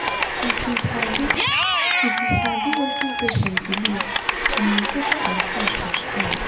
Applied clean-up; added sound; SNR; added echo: none; Cheering / Clapping; -4 dB; reverberation time 0.6 s.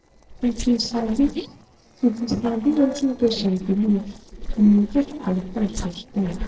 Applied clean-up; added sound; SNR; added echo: neural separator model SepFormer DNS4.